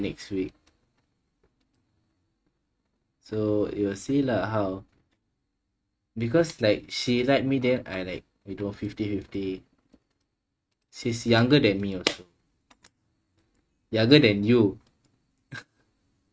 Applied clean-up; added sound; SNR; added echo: neural mask model RNNoise.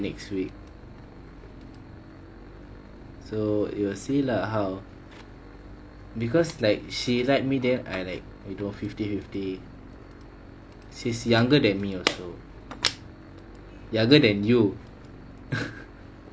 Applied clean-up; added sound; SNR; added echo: none; Engine / Boat, Water vehicle; 17 dB; none.